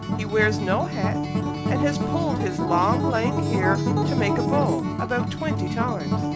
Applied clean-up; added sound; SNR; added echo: none; Acoustic guitar; -3 dB; none.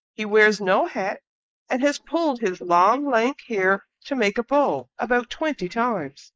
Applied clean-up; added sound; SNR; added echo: neural mask model Resemble Enhance denoiser.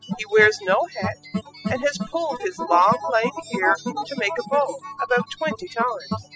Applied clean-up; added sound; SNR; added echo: classical method spectral subtraction.